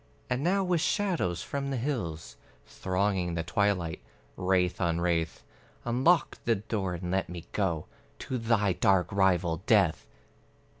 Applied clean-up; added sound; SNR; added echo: none; none; none; none.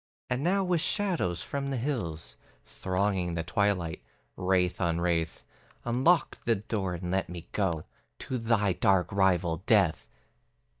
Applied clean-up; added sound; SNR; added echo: neural mask model DeepFilterNet 3.